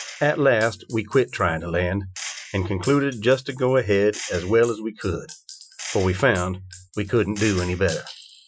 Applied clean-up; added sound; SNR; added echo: classical method Wiener filter.